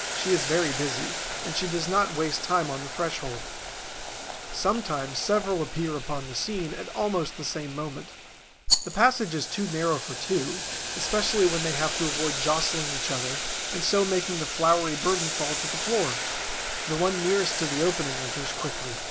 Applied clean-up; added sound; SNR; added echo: none; Rattle + Boiling; 3 dB; none.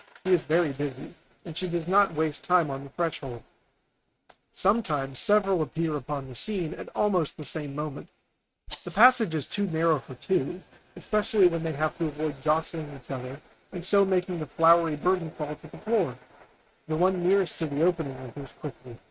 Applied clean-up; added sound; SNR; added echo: neural mask model RNNoise.